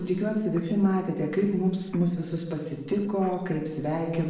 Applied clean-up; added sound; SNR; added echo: neural separator model SepFormer DNS4.